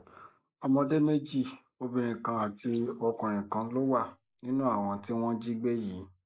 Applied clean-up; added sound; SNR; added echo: neural mask model Resemble Enhance denoiser.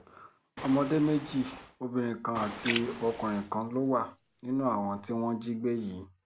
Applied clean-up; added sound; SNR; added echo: none; Splash, splatter + Waves, surf; 11 dB; none.